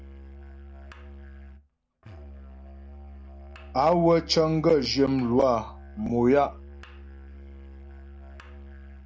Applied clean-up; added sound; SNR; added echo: none; Musical instrument; 16 dB; none.